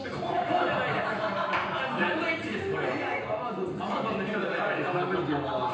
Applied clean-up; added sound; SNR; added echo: none; Bowed string instrument; 15 dB; reverberation time 0.9 s.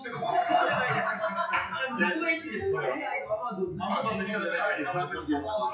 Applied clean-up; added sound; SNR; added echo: classical method WPE with log-MMSE.